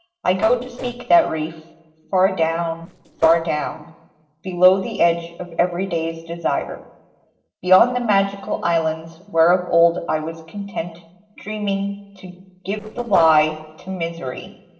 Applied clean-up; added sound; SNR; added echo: neural separator model SepFormer DNS4.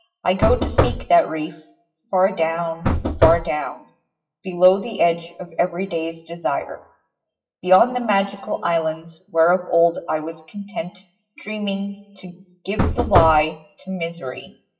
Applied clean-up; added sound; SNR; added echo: classical method WPE with log-MMSE.